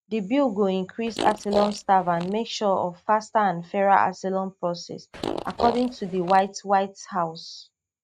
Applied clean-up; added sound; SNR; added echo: neural mask model RNNoise.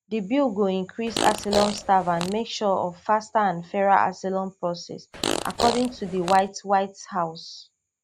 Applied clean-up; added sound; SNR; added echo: none; Fart; 5 dB; none.